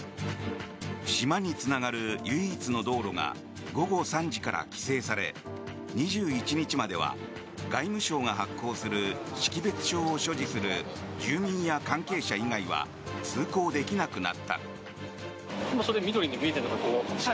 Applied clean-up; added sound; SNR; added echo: none; none; none; none.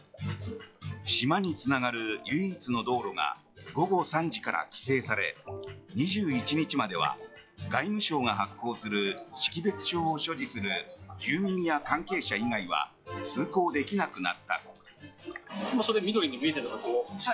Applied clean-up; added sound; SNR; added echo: classical method log-MMSE.